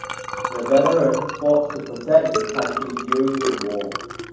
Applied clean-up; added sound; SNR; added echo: none; Liquid; 6 dB; reverberation time 1.2 s.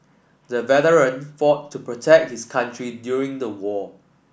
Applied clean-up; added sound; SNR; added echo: none; none; none; none.